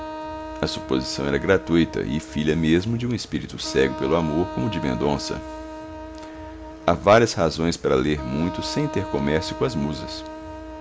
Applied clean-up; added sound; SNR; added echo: none; Wind instrument, woodwind instrument; 12 dB; none.